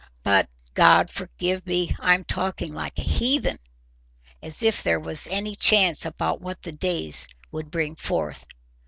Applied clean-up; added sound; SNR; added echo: none; none; none; none.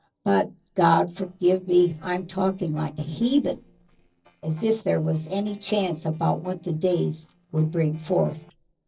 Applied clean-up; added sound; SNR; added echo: neural separator model SepFormer DNS4.